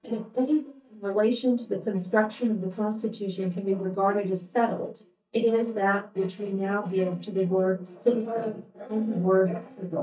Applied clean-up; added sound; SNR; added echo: neural mask model DeepFilterNet 3.